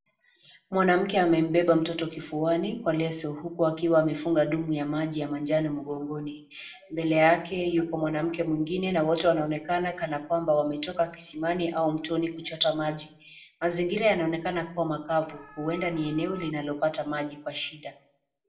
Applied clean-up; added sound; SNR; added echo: none; Alarm; 18 dB; reverberation time 0.4 s.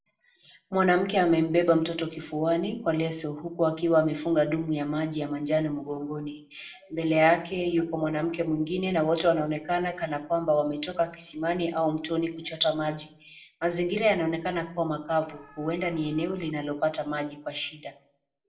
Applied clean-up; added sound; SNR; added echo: neural separator model SepFormer DNS4.